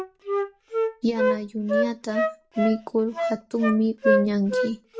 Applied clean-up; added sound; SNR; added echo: none; Wind instrument, woodwind instrument; 0 dB; reverberation time 0.2 s.